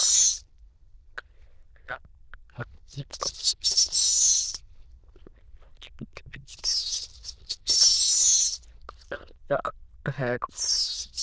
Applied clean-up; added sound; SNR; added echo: neural diffusion model UNIVERSE++.